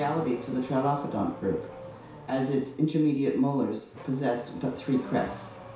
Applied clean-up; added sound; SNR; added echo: none; Accelerating, revving, vroom / Car; 16 dB; reverberation time 0.6 s.